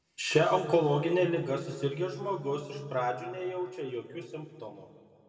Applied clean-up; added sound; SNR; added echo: none; none; none; reverberation time 2.1 s.